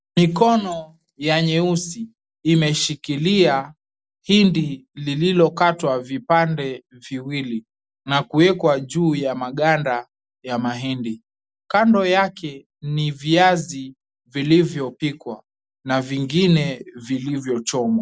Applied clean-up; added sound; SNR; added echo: none; none; none; none.